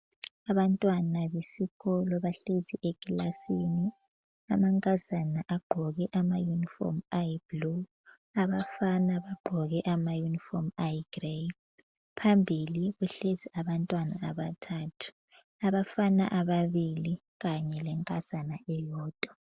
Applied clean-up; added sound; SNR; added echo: none; none; none; none.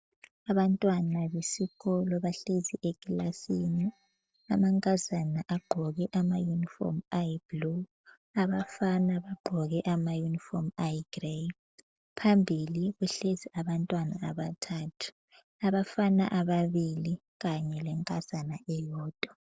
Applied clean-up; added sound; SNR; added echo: neural separator model SepFormer DNS4.